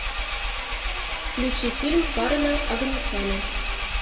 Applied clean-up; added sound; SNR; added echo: none; Engine; -1 dB; reverberation time 1.7 s.